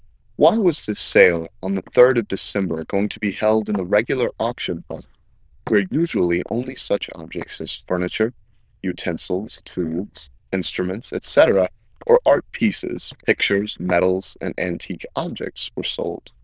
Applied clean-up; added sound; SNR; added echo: neural diffusion model UNIVERSE++.